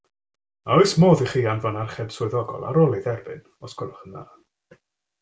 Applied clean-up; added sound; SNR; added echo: none; none; none; none.